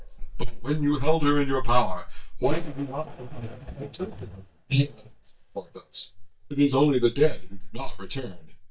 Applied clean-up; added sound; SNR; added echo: neural mask model DeepFilterNet 3.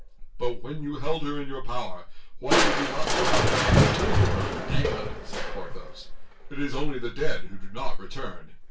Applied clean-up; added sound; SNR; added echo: none; Crushing; 2 dB; reverberation time 0.2 s.